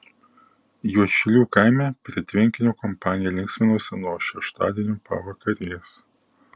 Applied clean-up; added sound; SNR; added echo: none; none; none; none.